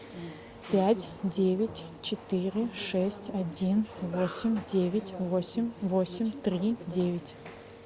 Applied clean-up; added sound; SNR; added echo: none; Cough; 17 dB; none.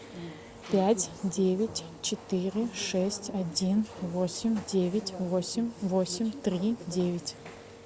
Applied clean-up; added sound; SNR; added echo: none; none; none; none.